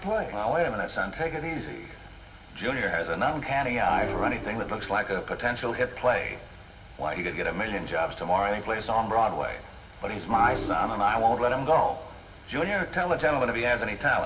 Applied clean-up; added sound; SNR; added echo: none; Organ; 10 dB; reverberation time 1.8 s.